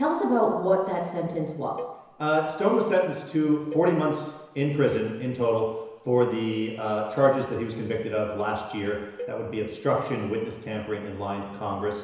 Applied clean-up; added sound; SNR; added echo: none; Cowbell; 19 dB; reverberation time 1.0 s.